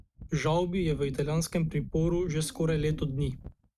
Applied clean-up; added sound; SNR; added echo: neural mask model RNNoise.